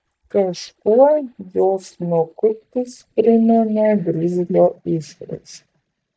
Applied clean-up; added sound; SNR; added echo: neural mask model DeepFilterNet 3.